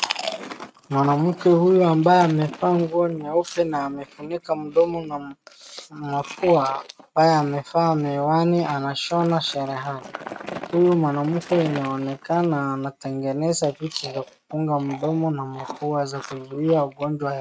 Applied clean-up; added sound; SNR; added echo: neural mask model RNNoise.